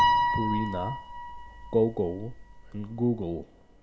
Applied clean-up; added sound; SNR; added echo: none; Piano; 0 dB; none.